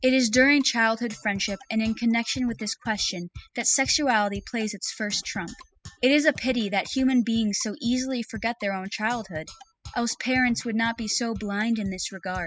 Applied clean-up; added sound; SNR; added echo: classical method spectral subtraction.